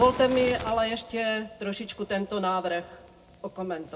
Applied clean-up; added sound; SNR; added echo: none; Fire; 15 dB; reverberation time 0.2 s.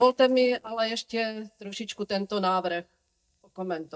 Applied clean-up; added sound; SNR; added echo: neural mask model DeepFilterNet 3.